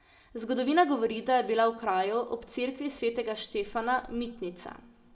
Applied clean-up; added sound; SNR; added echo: none; none; none; reverberation time 0.6 s.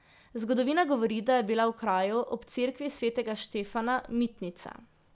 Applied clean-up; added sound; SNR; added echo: none; none; none; none.